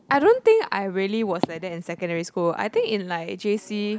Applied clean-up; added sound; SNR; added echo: none; none; none; none.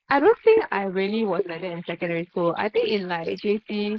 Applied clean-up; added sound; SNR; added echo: neural mask model Resemble Enhance denoiser.